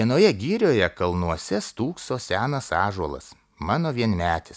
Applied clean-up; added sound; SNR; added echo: none; none; none; none.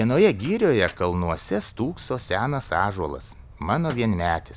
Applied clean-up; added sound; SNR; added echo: none; Wind + Microwave oven; 19 dB; none.